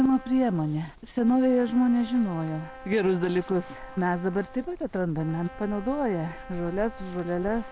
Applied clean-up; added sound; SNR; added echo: none; Brass instrument; 19 dB; none.